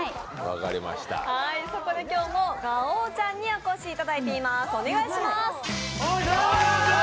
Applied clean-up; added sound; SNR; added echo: none; none; none; none.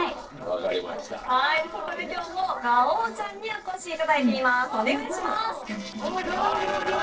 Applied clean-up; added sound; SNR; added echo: neural separator model SepFormer DNS4.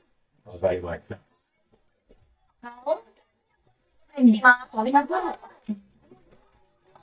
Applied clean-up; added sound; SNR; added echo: neural mask model DeepFilterNet 3.